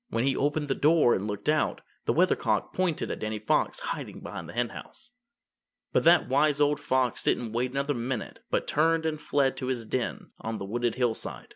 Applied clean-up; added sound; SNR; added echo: none; none; none; none.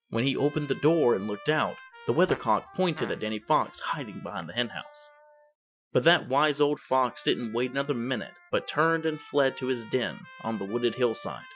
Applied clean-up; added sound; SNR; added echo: classical method Wiener filter.